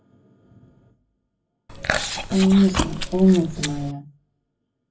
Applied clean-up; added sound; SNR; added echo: none; Chewing, mastication; 4 dB; reverberation time 0.3 s.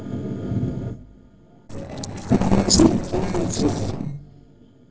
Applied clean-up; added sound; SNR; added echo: neural separator model SepFormer DNS4.